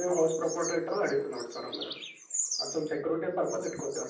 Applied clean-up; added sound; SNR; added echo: none; Bird vocalization, bird call, bird song; 8 dB; reverberation time 0.6 s.